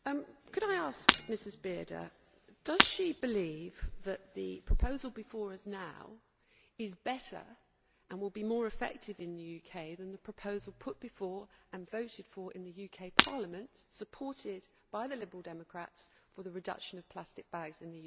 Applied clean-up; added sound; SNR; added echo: none; Shatter; -5 dB; none.